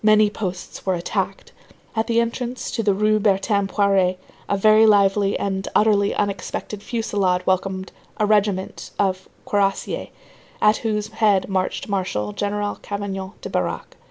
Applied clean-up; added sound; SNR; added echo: none; none; none; none.